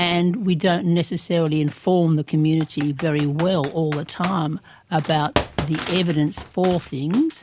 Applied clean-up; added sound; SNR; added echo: none; Computer keyboard; 13 dB; none.